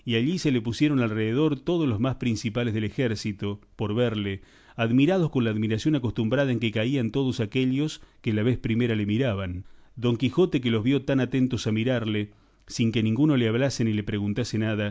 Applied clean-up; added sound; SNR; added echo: none; none; none; none.